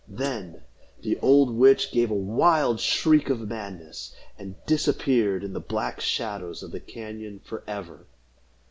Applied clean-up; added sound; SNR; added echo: none; Hi-hat; 17 dB; none.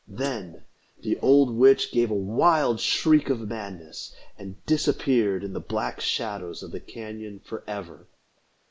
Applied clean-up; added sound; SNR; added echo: neural mask model Resemble Enhance denoiser.